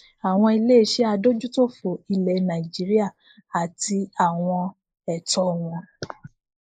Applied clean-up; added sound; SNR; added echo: neural mask model Resemble Enhance denoiser.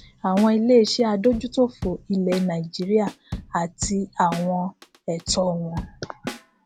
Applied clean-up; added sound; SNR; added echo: none; Drum / Drum kit; 15 dB; none.